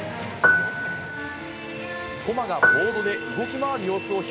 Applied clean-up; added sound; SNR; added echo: none; Piano; -4 dB; none.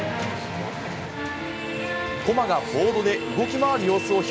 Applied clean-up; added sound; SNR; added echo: none; none; none; none.